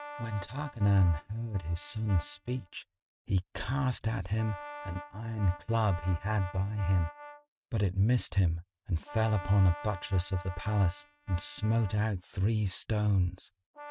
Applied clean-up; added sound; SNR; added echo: neural mask model RNNoise.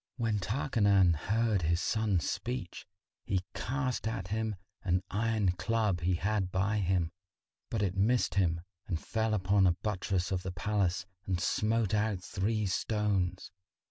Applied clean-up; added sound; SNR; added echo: none; none; none; none.